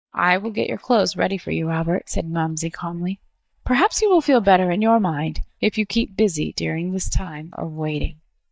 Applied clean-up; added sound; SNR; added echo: neural mask model DeepFilterNet 3.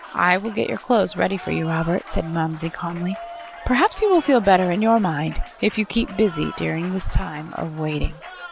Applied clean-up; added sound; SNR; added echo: none; Applause; 17 dB; none.